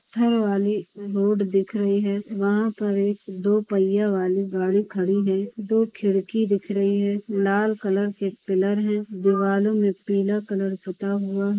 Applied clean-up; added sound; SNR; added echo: neural mask model Resemble Enhance denoiser.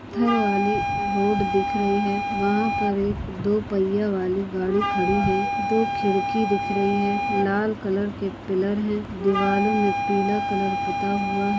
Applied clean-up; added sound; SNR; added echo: none; Wind instrument, woodwind instrument; 3 dB; none.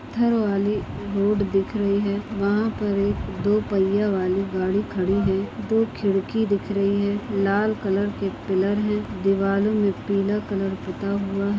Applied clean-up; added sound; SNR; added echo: none; none; none; none.